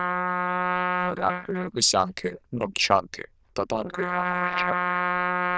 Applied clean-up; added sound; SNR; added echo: neural diffusion model UNIVERSE++.